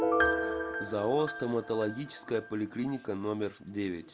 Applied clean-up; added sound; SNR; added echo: none; Piano; 1 dB; none.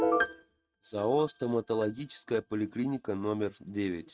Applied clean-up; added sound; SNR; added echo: neural mask model RNNoise.